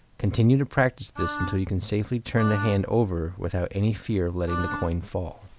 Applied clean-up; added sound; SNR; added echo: none; Wind instrument, woodwind instrument; 10 dB; none.